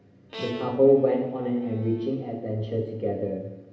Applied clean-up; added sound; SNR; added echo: none; Bowed string instrument; 18 dB; reverberation time 0.8 s.